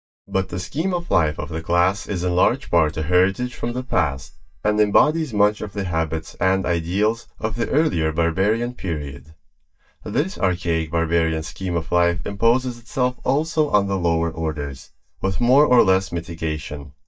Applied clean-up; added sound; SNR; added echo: neural mask model DeepFilterNet 3.